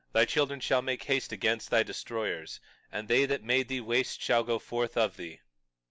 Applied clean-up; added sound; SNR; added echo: none; none; none; none.